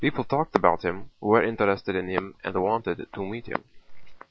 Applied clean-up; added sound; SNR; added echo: none; none; none; none.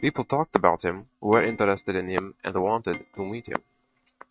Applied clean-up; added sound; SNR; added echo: neural mask model RNNoise.